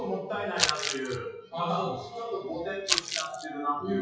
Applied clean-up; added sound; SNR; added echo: classical method WPE with log-MMSE.